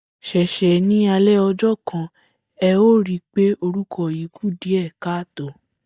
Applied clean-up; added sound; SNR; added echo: neural mask model DeepFilterNet 3.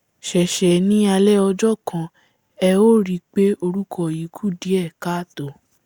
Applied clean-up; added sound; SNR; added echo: none; none; none; none.